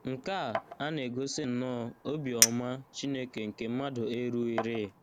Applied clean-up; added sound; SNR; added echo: none; Chink, clink; 3 dB; none.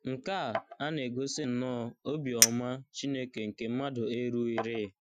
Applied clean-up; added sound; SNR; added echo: classical method Wiener filter.